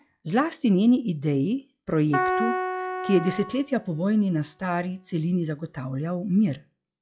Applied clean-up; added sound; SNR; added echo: classical method log-MMSE.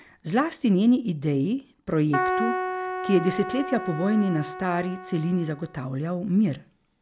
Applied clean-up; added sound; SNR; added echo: none; Keyboard (musical); 5 dB; none.